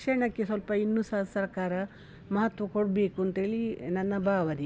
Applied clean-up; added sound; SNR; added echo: none; none; none; none.